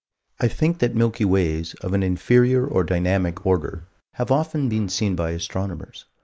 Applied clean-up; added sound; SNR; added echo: neural mask model Resemble Enhance denoiser.